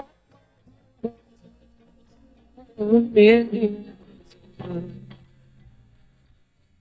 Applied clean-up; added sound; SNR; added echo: neural mask model DeepFilterNet 3.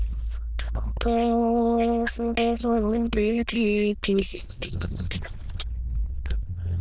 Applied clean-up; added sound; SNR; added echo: neural diffusion model UNIVERSE++.